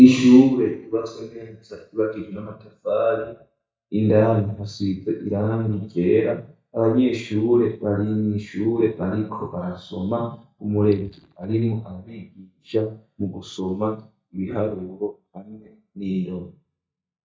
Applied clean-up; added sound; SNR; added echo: neural mask model DeepFilterNet 3.